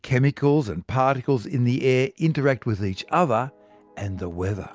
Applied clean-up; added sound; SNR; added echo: none; none; none; none.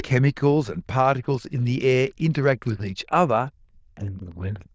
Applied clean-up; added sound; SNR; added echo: neural diffusion model UNIVERSE++.